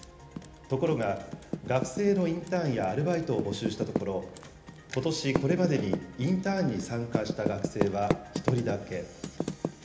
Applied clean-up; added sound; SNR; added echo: none; Typing; 6 dB; reverberation time 0.8 s.